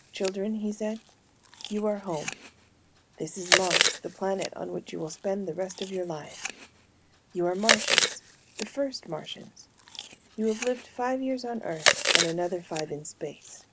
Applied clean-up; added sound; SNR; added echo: none; Chewing, mastication; -1 dB; none.